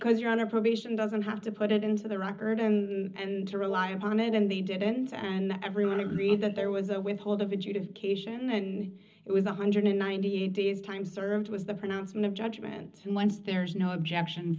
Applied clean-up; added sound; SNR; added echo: neural separator model SepFormer DNS4.